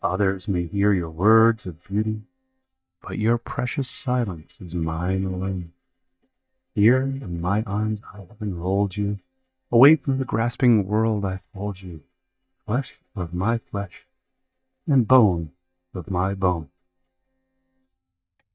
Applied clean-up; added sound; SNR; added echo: neural mask model DeepFilterNet 3.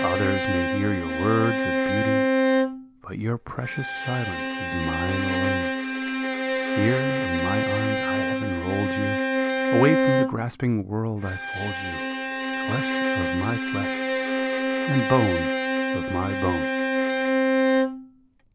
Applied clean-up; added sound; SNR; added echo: none; Bowed string instrument; -3 dB; none.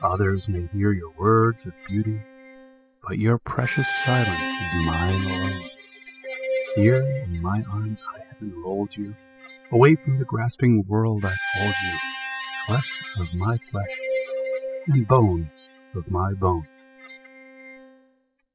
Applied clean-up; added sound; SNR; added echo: classical method spectral subtraction.